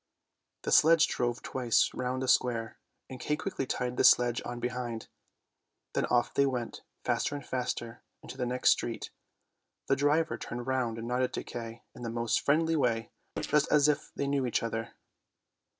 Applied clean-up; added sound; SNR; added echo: neural separator model SepFormer DNS4.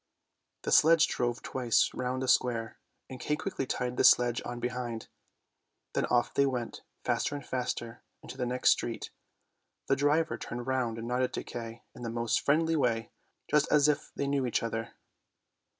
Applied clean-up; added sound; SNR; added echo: none; none; none; none.